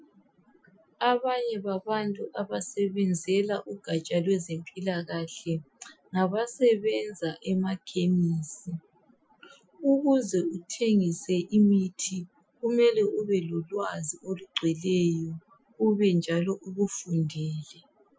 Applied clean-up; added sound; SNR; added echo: classical method Wiener filter.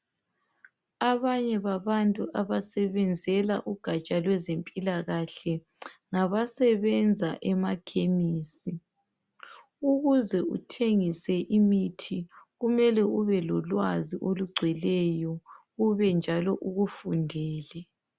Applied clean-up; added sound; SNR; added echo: none; none; none; none.